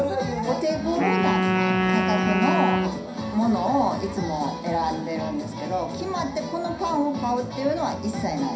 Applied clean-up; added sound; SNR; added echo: none; Wind instrument, woodwind instrument; -1 dB; reverberation time 0.5 s.